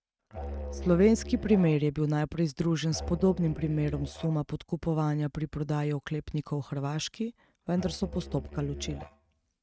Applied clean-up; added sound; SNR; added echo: neural mask model RNNoise.